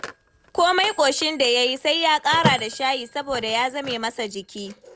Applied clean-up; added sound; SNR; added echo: none; Telephone; 12 dB; none.